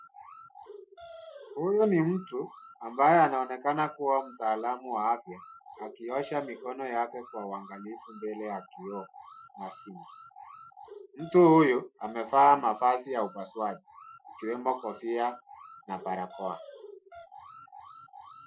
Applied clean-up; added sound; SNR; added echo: classical method Wiener filter.